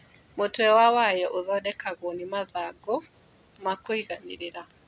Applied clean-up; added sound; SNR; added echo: none; none; none; none.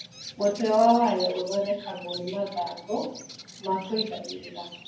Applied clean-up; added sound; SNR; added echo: none; Bird vocalization, bird call, bird song; 14 dB; reverberation time 0.9 s.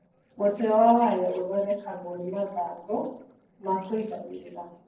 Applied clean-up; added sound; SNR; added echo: neural separator model SepFormer DNS4.